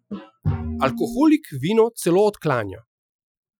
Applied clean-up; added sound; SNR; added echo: classical method Wiener filter.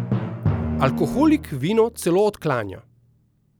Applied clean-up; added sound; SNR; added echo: none; Drum; 6 dB; none.